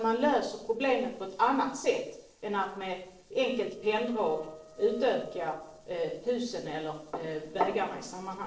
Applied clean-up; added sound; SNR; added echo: neural separator model SepFormer DNS4.